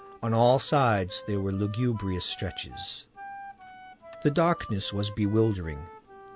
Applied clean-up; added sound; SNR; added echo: none; Wind instrument, woodwind instrument; 18 dB; none.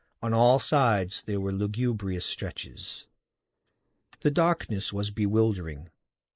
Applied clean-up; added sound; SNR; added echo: neural mask model Resemble Enhance denoiser.